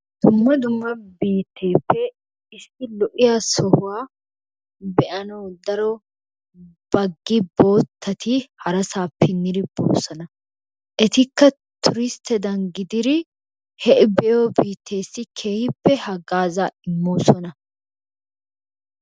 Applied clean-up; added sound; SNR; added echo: none; none; none; none.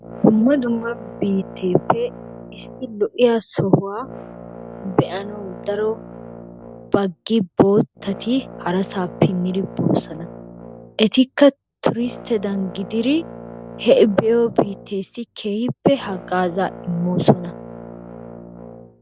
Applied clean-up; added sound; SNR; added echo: none; Brass instrument; 16 dB; none.